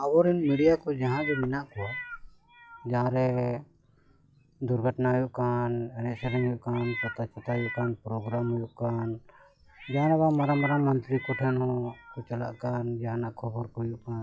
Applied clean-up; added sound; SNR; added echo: classical method log-MMSE.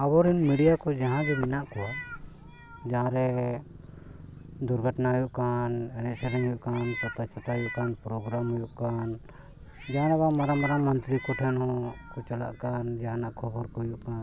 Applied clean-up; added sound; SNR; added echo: none; Meow; 14 dB; none.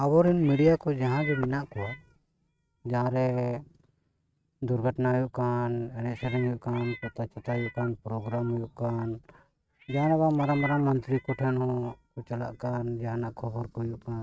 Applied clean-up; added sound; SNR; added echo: neural mask model RNNoise.